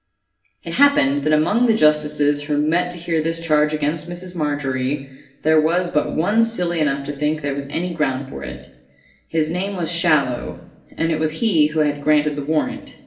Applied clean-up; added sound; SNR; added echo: none; none; none; reverberation time 0.6 s.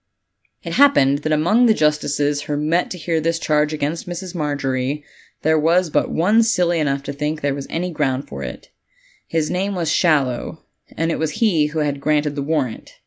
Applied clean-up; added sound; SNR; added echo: none; none; none; none.